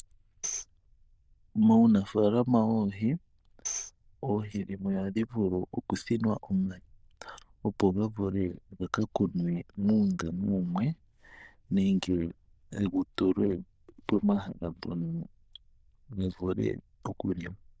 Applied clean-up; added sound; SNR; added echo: neural diffusion model UNIVERSE++.